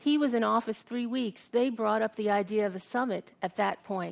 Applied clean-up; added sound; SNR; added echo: none; none; none; none.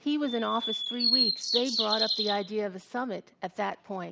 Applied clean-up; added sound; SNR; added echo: none; Bird vocalization, bird call, bird song; -2 dB; none.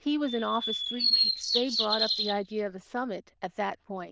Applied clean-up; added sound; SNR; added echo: neural diffusion model UNIVERSE++.